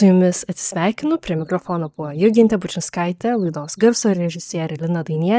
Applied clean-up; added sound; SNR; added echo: neural mask model DeepFilterNet 3.